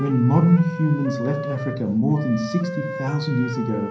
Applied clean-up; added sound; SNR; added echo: none; Wind instrument, woodwind instrument; 11 dB; reverberation time 0.6 s.